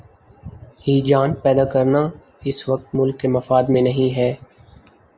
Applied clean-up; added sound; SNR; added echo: none; none; none; none.